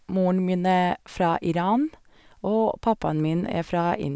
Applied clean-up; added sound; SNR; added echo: none; none; none; none.